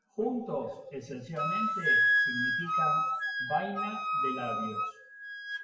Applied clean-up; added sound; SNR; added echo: classical method WPE with log-MMSE.